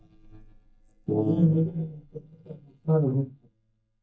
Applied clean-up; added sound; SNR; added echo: neural mask model DeepFilterNet 3.